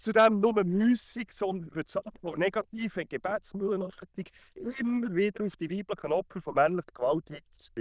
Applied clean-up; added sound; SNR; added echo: neural diffusion model UNIVERSE++.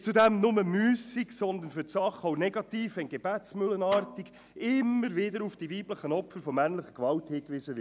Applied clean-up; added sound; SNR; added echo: none; Snare drum; 17 dB; none.